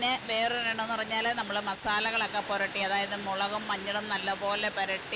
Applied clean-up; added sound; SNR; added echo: none; none; none; none.